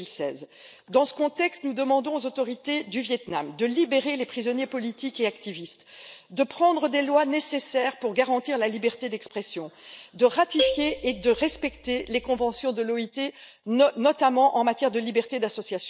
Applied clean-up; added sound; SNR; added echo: neural mask model DeepFilterNet 3.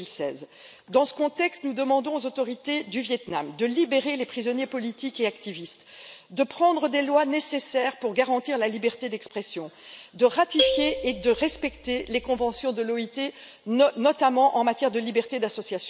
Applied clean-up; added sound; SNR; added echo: none; Marimba, xylophone; 4 dB; none.